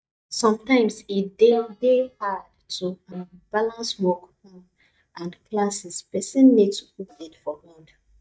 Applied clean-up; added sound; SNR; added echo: neural mask model DeepFilterNet 3.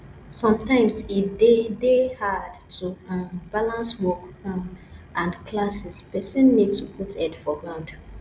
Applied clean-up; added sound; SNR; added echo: none; none; none; none.